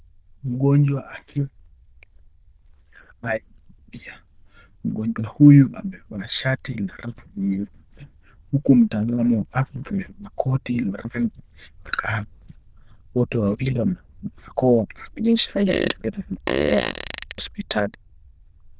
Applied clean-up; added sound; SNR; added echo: neural diffusion model UNIVERSE++.